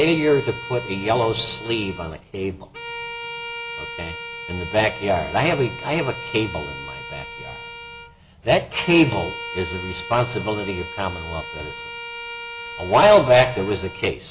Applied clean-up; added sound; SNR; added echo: none; Bowed string instrument; 11 dB; none.